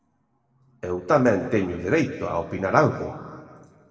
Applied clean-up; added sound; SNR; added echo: none; none; none; reverberation time 1.8 s.